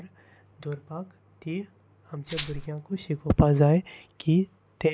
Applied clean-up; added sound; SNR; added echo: none; Rattle (instrument); -5 dB; none.